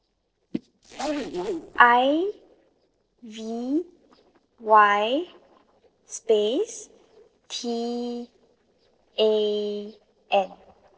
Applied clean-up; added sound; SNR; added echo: neural separator model SepFormer DNS4.